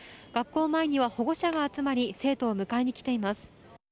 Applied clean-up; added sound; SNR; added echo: none; none; none; none.